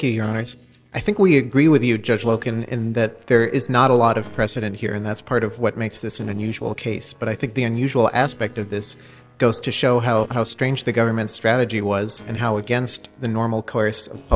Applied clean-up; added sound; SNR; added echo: neural separator model SepFormer DNS4.